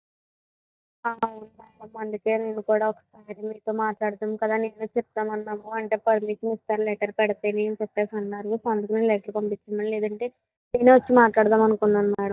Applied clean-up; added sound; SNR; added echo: neural mask model DeepFilterNet 3.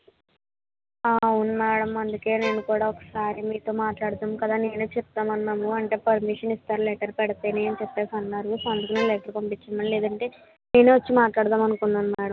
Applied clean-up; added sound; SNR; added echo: none; Bowed string instrument; 11 dB; none.